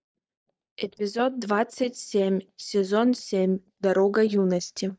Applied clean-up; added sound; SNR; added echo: neural mask model DeepFilterNet 3.